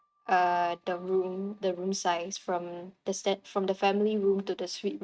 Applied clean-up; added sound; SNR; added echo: neural mask model RNNoise.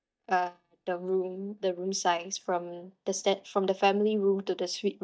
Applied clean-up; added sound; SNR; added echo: neural mask model DeepFilterNet 3.